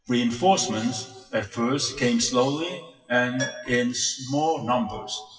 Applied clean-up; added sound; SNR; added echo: classical method WPE with log-MMSE.